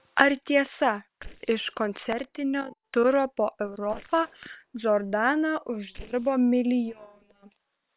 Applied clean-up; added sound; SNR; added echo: neural separator model SepFormer WHAM!.